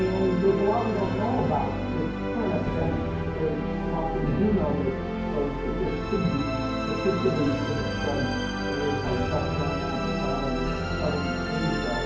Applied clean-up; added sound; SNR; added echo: none; Musical instrument; 0 dB; reverberation time 0.9 s.